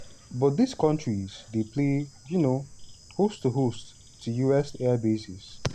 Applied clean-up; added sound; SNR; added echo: none; Bird / Insect; 19 dB; none.